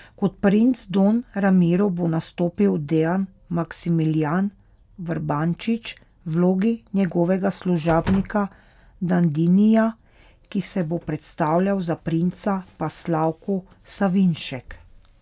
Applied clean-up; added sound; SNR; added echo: none; Slam; 14 dB; none.